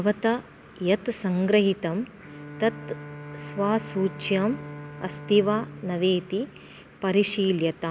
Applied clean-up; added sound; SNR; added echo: none; Bowed string instrument; 16 dB; none.